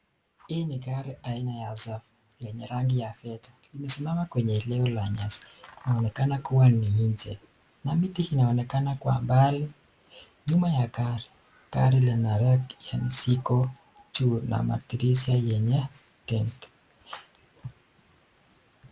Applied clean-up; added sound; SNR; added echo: none; none; none; none.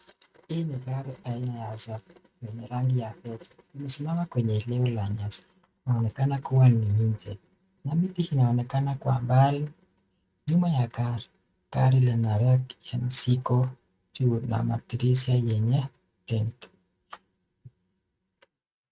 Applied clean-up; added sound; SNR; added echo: neural mask model RNNoise.